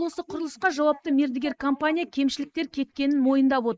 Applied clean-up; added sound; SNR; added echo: neural mask model Resemble Enhance denoiser.